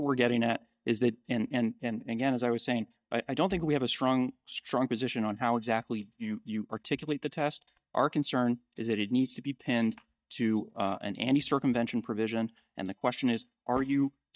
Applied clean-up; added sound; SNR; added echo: neural mask model DeepFilterNet 3.